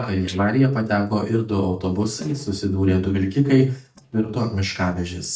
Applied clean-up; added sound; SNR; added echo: neural mask model DeepFilterNet 3.